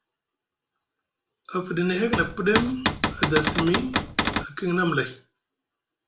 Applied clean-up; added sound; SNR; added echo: none; Cupboard open or close / Door; -1 dB; reverberation time 0.3 s.